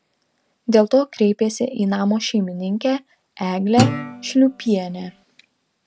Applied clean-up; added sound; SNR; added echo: none; Guitar; 3 dB; none.